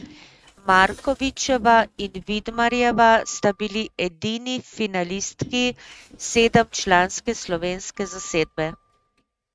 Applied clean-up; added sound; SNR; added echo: neural mask model RNNoise.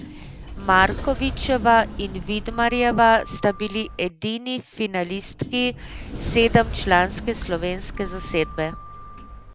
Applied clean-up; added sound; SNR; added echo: none; Sliding door; 11 dB; none.